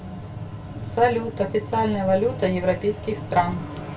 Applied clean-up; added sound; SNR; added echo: none; none; none; reverberation time 0.2 s.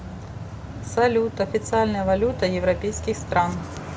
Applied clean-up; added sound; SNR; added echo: none; none; none; none.